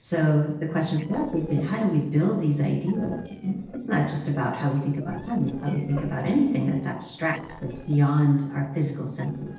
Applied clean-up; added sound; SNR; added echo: neural separator model SepFormer DNS4.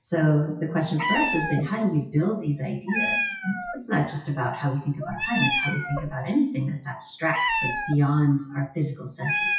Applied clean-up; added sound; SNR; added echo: classical method WPE with log-MMSE.